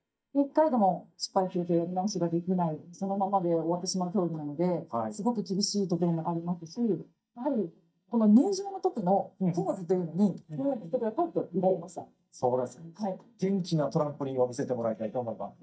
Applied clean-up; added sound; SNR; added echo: neural mask model DeepFilterNet 3.